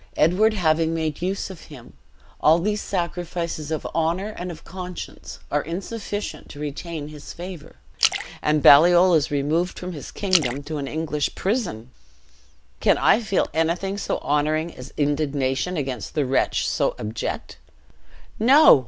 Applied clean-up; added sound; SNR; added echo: none; Splash, splatter; 9 dB; none.